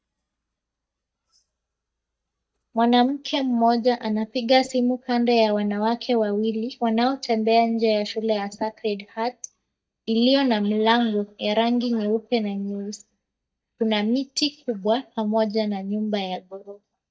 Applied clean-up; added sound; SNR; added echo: neural mask model DeepFilterNet 3.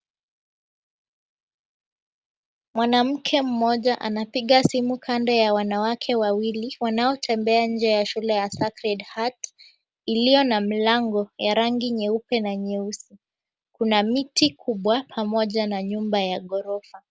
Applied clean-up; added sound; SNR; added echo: none; none; none; none.